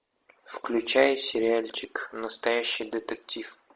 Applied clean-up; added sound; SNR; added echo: neural mask model Resemble Enhance denoiser.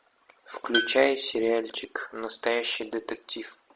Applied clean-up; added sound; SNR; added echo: none; Tools; 8 dB; none.